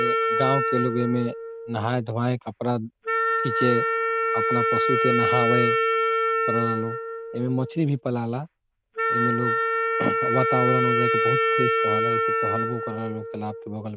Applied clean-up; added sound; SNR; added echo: none; Wind instrument, woodwind instrument; -3 dB; none.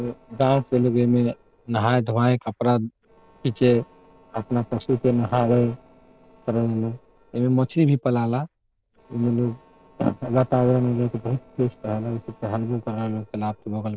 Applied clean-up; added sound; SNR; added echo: neural separator model SepFormer DNS4.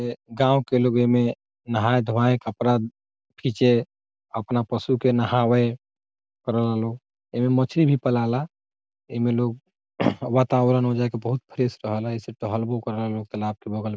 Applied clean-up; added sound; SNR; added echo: none; none; none; none.